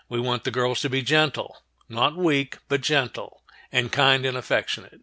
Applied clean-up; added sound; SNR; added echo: none; none; none; none.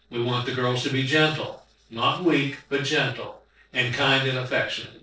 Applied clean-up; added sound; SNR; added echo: neural separator model SepFormer DNS4.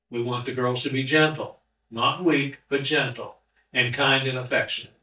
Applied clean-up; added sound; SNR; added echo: neural mask model DeepFilterNet 3.